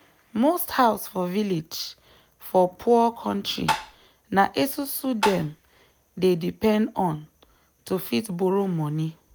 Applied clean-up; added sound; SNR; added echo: none; Tap; 2 dB; none.